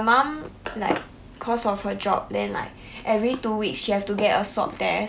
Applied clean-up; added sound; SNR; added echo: none; none; none; none.